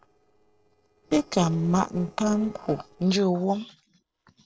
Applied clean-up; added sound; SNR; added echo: neural separator model SepFormer DNS4.